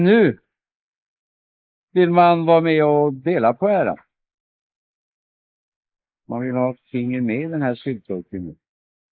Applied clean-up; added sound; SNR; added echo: neural mask model Resemble Enhance denoiser.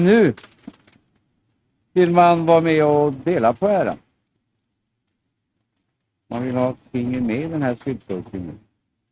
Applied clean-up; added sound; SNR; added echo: neural mask model RNNoise.